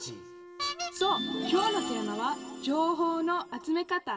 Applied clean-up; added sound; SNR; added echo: none; Wind instrument, woodwind instrument; 19 dB; reverberation time 2.5 s.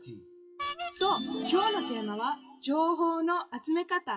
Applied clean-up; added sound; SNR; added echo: classical method WPE with log-MMSE.